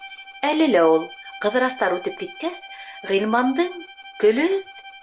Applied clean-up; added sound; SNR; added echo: none; Bowed string instrument; 18 dB; none.